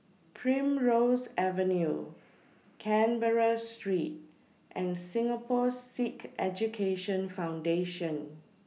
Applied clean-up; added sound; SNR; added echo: none; none; none; none.